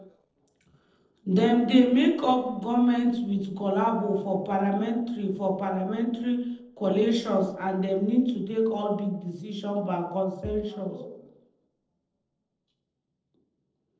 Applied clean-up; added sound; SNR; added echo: neural separator model SepFormer DNS4.